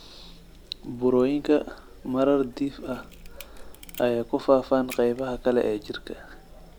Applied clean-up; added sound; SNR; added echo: none; Chatter + Camera; 19 dB; none.